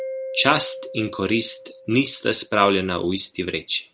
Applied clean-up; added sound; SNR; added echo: none; Mallet percussion; 14 dB; none.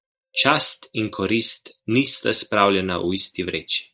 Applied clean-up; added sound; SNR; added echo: neural mask model DeepFilterNet 3.